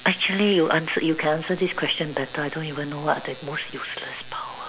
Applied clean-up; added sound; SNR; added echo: none; none; none; none.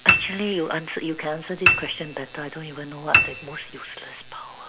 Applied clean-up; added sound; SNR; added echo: none; Piano; -5 dB; none.